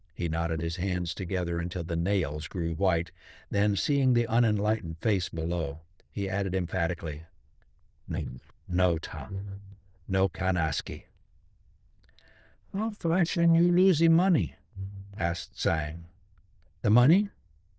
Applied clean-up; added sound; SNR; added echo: neural diffusion model UNIVERSE++.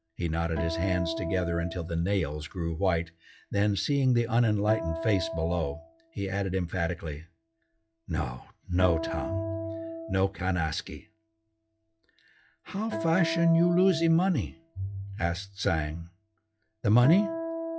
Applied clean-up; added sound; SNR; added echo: classical method log-MMSE.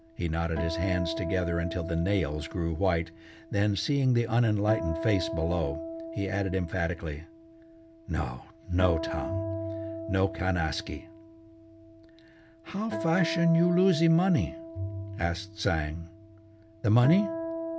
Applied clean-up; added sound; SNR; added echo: none; Acoustic guitar + Bowed string instrument; 8 dB; none.